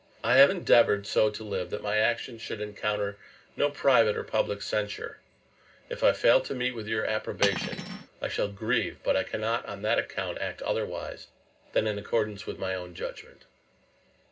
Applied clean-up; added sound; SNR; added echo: none; Cutlery, silverware; 4 dB; reverberation time 0.2 s.